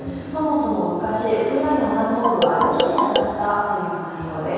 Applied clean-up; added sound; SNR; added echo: none; Marimba, xylophone; 2 dB; reverberation time 2.2 s.